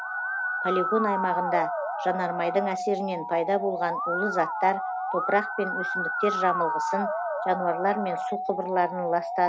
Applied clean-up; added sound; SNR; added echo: none; Musical instrument; 2 dB; none.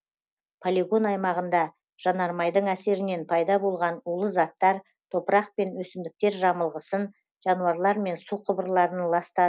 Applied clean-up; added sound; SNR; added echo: none; none; none; none.